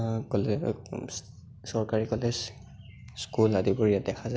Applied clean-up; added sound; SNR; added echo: none; none; none; none.